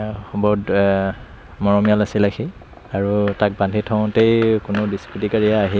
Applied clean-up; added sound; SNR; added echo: none; Fireworks; 20 dB; none.